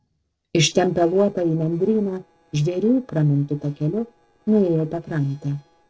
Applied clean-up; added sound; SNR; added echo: neural separator model SepFormer DNS4.